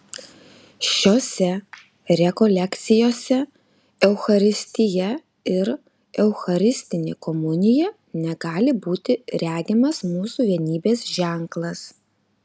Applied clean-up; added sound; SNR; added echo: none; none; none; none.